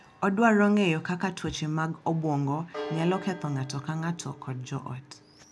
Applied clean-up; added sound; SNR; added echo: none; Church bell; 17 dB; none.